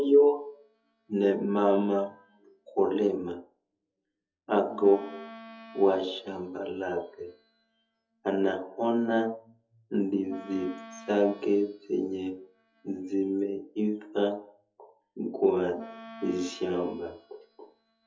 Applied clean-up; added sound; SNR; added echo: classical method WPE with log-MMSE.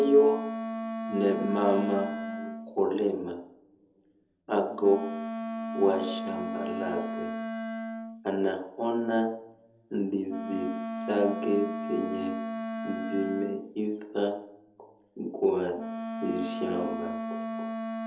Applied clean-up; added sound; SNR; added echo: none; Wind instrument, woodwind instrument; 6 dB; reverberation time 0.8 s.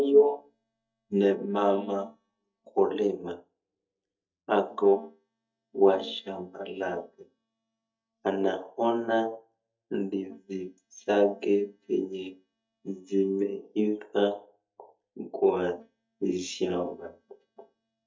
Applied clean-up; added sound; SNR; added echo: neural mask model DeepFilterNet 3.